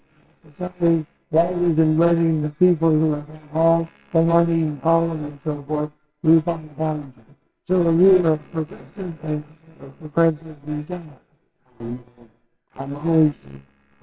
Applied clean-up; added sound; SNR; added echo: neural separator model SepFormer WHAMR!.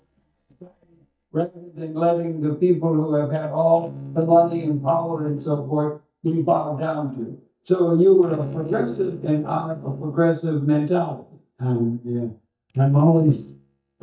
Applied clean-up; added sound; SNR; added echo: neural mask model DeepFilterNet 3.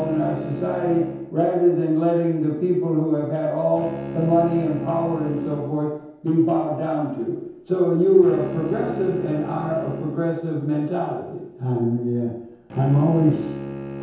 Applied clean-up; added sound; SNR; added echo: none; Bowed string instrument; 12 dB; reverberation time 0.9 s.